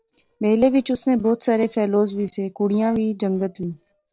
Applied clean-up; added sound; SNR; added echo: neural separator model SepFormer DNS4.